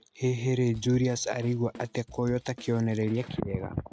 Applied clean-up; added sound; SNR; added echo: neural mask model RNNoise.